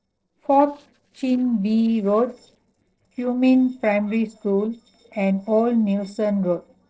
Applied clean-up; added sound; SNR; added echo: neural separator model SepFormer DNS4.